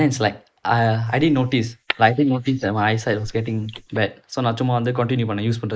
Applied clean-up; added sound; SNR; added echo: neural mask model Resemble Enhance denoiser.